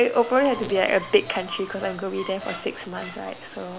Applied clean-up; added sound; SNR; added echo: none; Squeak; 15 dB; none.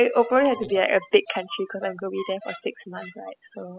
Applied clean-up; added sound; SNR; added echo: classical method spectral subtraction.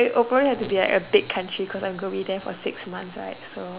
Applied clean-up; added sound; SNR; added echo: none; none; none; none.